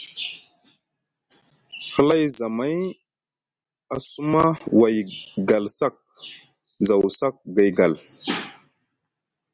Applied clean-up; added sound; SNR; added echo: none; none; none; none.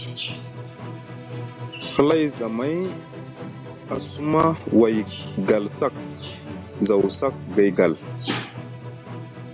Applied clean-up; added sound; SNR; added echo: none; Musical instrument; 11 dB; none.